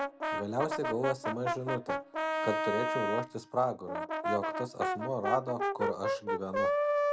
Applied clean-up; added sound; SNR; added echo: none; Brass instrument; -2 dB; none.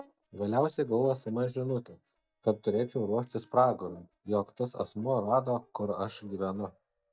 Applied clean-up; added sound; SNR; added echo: neural mask model DeepFilterNet 3.